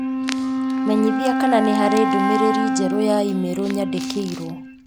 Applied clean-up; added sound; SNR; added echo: none; Wind instrument, woodwind instrument; 0 dB; none.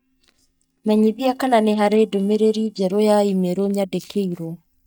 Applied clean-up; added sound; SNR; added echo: neural mask model DeepFilterNet 3.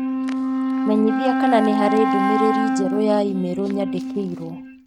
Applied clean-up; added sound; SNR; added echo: neural mask model RNNoise.